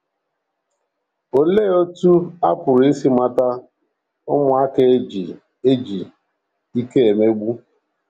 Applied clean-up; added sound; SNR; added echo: none; none; none; none.